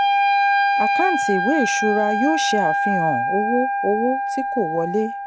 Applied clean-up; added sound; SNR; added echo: none; Wind instrument, woodwind instrument; -3 dB; none.